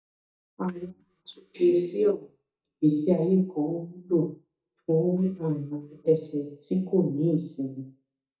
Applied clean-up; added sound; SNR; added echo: neural mask model DeepFilterNet 3.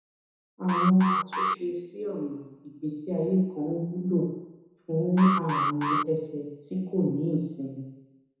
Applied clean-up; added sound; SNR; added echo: none; Alarm; 2 dB; reverberation time 1.0 s.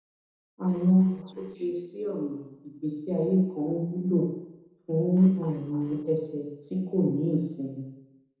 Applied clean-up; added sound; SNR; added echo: neural separator model SepFormer DNS4.